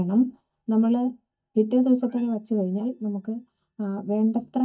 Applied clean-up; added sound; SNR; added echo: neural mask model DeepFilterNet 3.